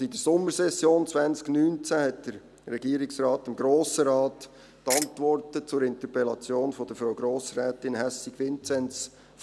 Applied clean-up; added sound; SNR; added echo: none; Ratchet, pawl; 2 dB; none.